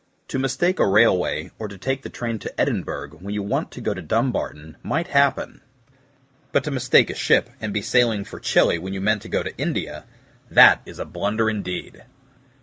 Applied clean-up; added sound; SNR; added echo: none; none; none; none.